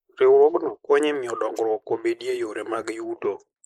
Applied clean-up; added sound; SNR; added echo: neural mask model Resemble Enhance denoiser.